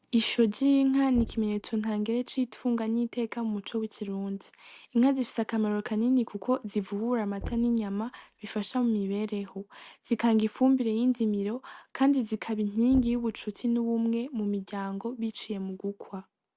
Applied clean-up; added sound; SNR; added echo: none; Knock; 17 dB; none.